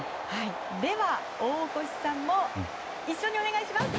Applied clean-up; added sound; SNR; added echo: none; none; none; none.